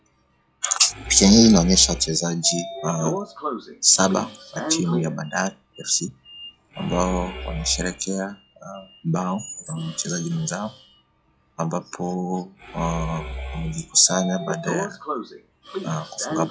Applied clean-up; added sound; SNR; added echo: classical method log-MMSE.